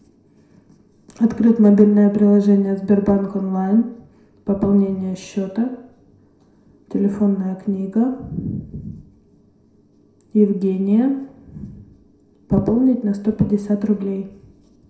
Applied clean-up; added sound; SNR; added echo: none; none; none; reverberation time 0.5 s.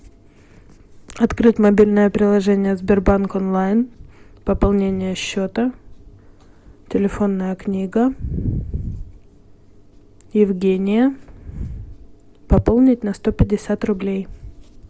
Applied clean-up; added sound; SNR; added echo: none; none; none; none.